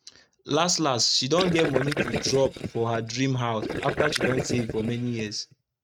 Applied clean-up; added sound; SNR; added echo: neural mask model RNNoise.